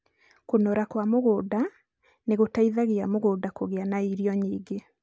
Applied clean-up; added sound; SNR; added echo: none; none; none; none.